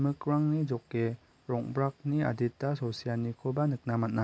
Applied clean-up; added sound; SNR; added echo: none; none; none; none.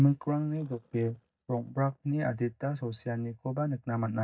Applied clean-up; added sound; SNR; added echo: neural mask model DeepFilterNet 3.